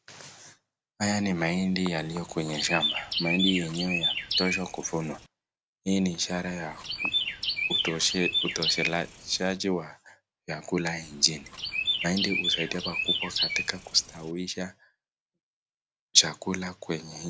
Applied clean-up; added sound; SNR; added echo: none; Chirp, tweet; 1 dB; none.